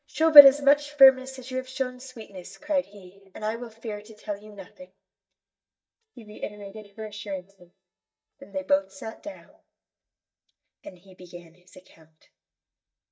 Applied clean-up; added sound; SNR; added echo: neural mask model DeepFilterNet 3.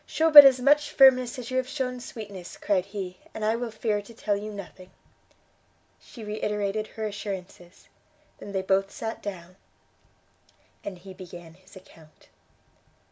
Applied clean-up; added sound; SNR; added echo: none; none; none; none.